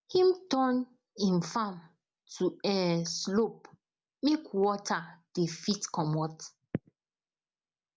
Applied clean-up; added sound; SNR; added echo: none; none; none; none.